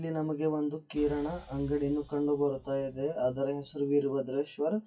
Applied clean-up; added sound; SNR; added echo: classical method WPE with log-MMSE.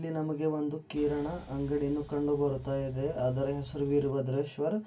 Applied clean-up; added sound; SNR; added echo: none; Engine; 17 dB; reverberation time 0.1 s.